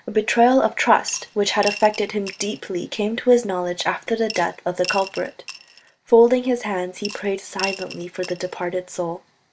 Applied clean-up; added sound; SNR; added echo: none; Coin (dropping) / Glass; 15 dB; none.